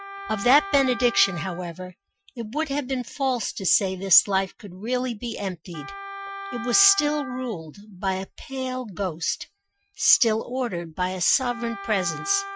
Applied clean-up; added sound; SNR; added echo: classical method Wiener filter.